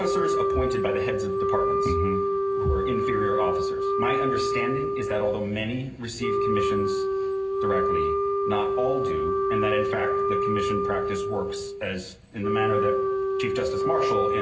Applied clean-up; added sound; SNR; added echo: none; Wind instrument, woodwind instrument; -5 dB; reverberation time 0.4 s.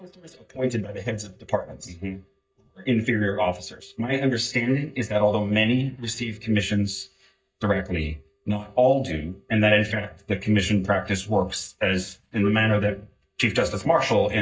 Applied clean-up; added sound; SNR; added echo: neural mask model DeepFilterNet 3.